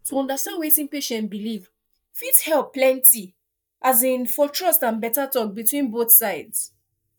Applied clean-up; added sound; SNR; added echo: neural mask model DeepFilterNet 3.